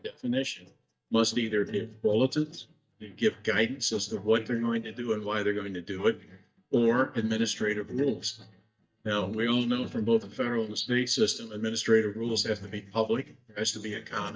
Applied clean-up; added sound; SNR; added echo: neural mask model DeepFilterNet 3.